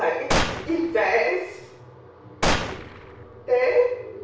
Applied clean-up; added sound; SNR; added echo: none; Gunshot, gunfire; 2 dB; reverberation time 0.6 s.